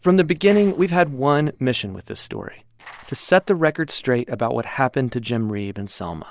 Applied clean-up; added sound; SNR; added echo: neural separator model SepFormer DNS4.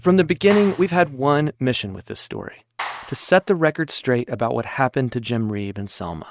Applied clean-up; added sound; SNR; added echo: neural mask model RNNoise.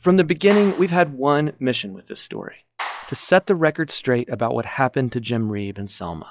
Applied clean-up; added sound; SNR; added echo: classical method log-MMSE.